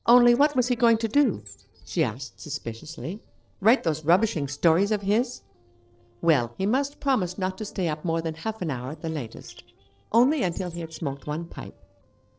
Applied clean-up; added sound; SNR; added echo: neural separator model SepFormer DNS4.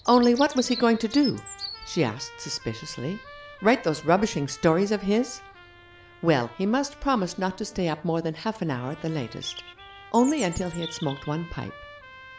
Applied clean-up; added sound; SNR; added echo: none; Trumpet + Bird vocalization, bird call, bird song; 16 dB; none.